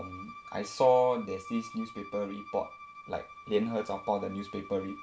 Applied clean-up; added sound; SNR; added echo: none; Bowed string instrument; 15 dB; none.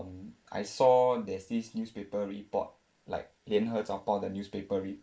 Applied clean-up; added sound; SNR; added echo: neural mask model Resemble Enhance denoiser.